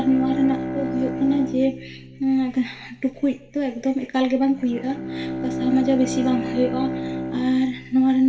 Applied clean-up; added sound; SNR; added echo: none; Bowed string instrument; 8 dB; reverberation time 0.7 s.